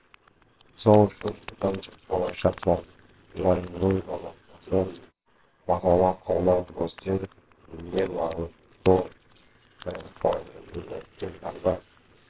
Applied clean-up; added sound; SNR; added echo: neural separator model SepFormer WHAMR!.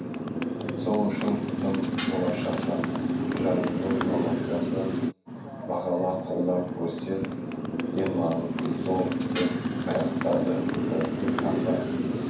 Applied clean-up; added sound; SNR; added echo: none; Motorcycle; -2 dB; reverberation time 0.7 s.